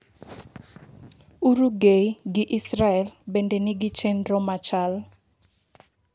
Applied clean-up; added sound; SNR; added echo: none; none; none; none.